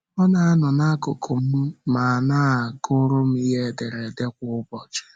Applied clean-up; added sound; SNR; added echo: none; none; none; none.